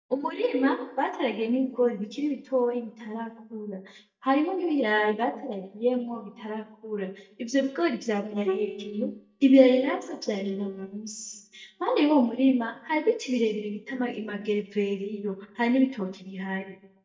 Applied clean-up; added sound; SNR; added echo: neural mask model DeepFilterNet 3.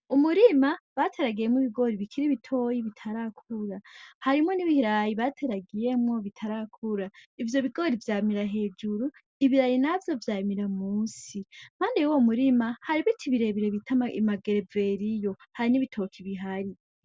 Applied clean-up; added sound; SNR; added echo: none; none; none; none.